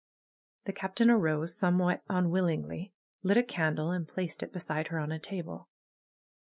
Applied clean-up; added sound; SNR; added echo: none; none; none; none.